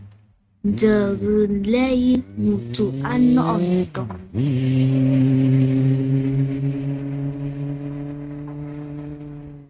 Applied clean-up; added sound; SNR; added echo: neural mask model RNNoise.